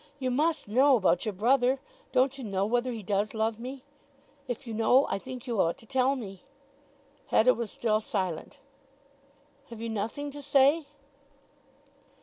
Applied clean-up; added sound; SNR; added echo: none; none; none; none.